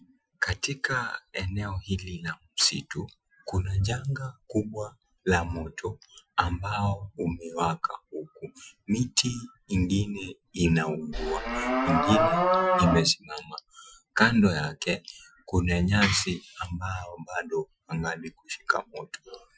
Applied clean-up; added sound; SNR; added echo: classical method Wiener filter.